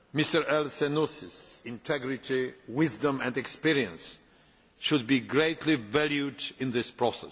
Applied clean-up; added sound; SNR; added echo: none; none; none; none.